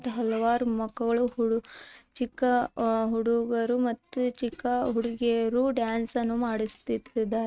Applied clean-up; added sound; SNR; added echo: neural mask model RNNoise.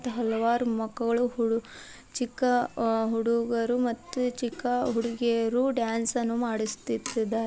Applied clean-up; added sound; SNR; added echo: none; none; none; none.